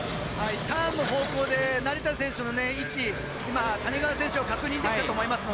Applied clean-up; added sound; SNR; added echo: none; none; none; none.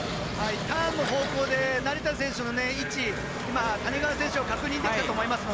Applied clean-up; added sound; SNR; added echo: none; Engine + Piano; 13 dB; none.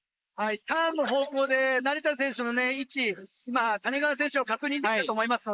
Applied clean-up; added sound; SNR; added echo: neural mask model Resemble Enhance denoiser.